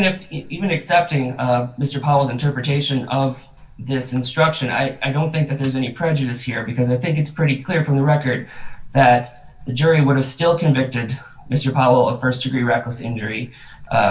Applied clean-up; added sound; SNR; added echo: none; none; none; reverberation time 0.2 s.